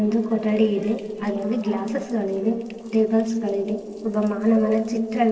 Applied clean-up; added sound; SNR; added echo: neural separator model SepFormer DNS4.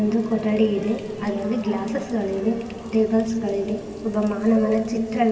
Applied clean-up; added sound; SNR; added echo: none; Water tap, faucet; 18 dB; reverberation time 2.6 s.